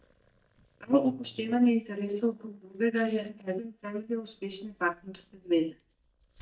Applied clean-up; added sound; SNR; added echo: neural mask model DeepFilterNet 3.